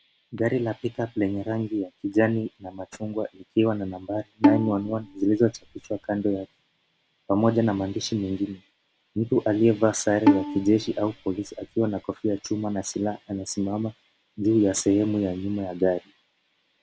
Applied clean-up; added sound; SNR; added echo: none; Bowed string instrument; 1 dB; none.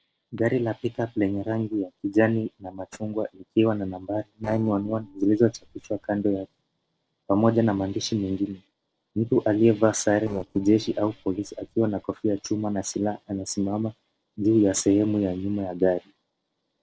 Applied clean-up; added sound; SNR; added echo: neural separator model SepFormer DNS4.